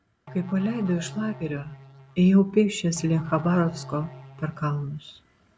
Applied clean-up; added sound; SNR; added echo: none; Musical instrument; 17 dB; none.